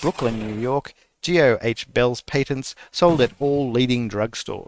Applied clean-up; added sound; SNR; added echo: neural mask model RNNoise.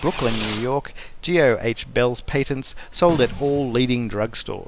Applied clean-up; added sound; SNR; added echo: none; Fireworks; 14 dB; none.